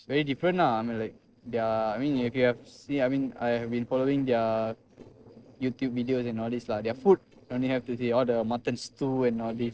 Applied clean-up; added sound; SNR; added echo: neural separator model SepFormer DNS4.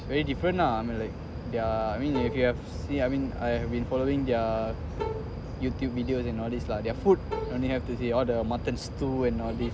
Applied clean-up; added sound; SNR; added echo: none; Bowed string instrument; 11 dB; none.